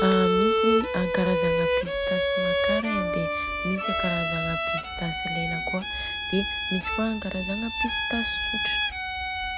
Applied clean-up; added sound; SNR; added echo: none; Bowed string instrument; -3 dB; none.